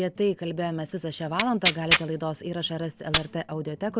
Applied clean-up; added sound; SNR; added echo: none; Tearing; 1 dB; none.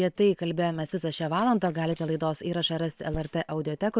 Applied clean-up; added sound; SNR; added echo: neural separator model SepFormer WHAM!.